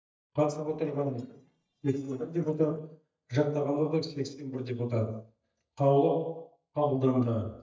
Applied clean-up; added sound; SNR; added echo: neural mask model DeepFilterNet 3.